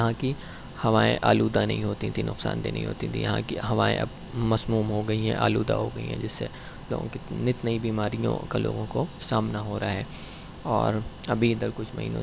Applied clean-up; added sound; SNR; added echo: none; none; none; none.